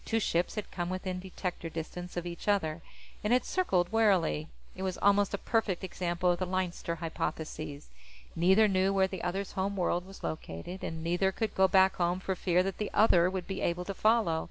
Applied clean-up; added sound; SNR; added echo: none; none; none; none.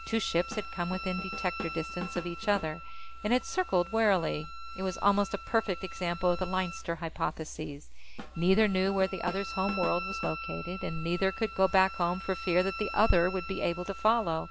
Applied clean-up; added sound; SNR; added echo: none; Drum / Drum kit + Wind instrument, woodwind instrument; 11 dB; none.